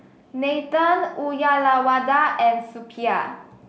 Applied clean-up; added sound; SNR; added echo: none; none; none; none.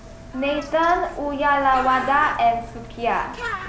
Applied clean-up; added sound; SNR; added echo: none; Bird; 12 dB; none.